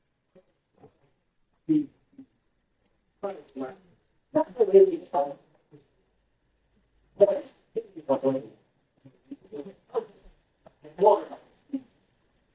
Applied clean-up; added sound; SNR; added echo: neural mask model DeepFilterNet 3.